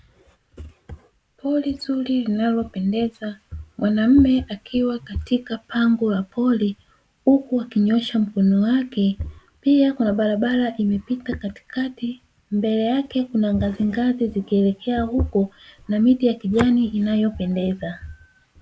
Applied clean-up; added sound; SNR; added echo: none; none; none; none.